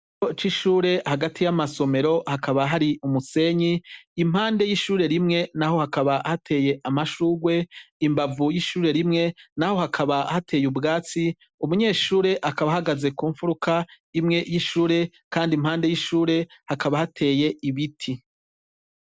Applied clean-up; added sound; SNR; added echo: none; none; none; none.